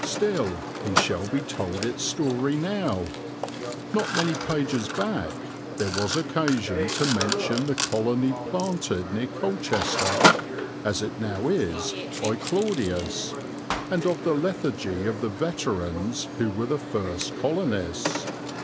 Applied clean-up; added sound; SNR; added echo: none; Mechanisms; 3 dB; none.